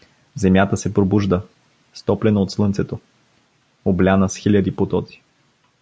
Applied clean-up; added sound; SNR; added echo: none; none; none; none.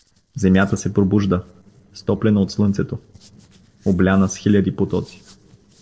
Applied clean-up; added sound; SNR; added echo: neural separator model SepFormer DNS4.